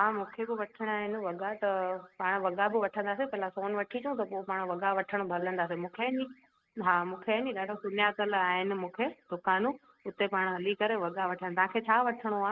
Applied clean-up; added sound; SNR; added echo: neural mask model RNNoise.